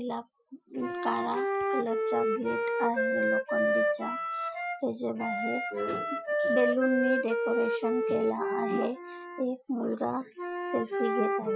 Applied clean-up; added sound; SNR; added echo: classical method Wiener filter.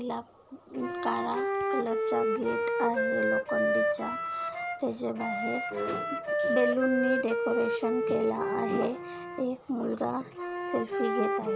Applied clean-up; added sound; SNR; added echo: none; Wind instrument, woodwind instrument; -2 dB; none.